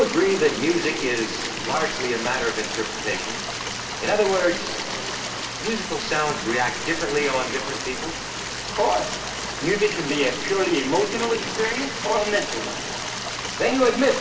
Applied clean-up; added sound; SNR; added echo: none; Stream; 5 dB; reverberation time 2.9 s.